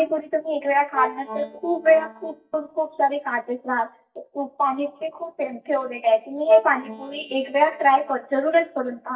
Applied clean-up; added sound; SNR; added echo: neural mask model DeepFilterNet 3.